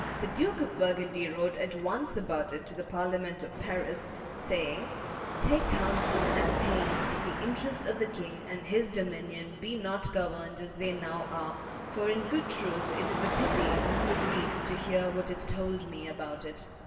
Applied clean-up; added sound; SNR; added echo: none; Car passing by / Traffic noise, roadway noise / Engine; 2 dB; reverberation time 2.3 s.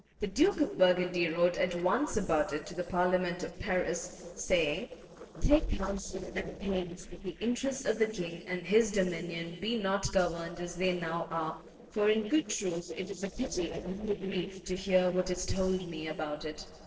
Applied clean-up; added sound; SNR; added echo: neural separator model SepFormer DNS4.